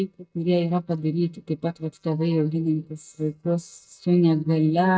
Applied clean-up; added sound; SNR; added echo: neural mask model DeepFilterNet 3.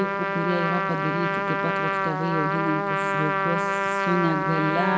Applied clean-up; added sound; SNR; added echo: none; Trumpet; -3 dB; reverberation time 1.4 s.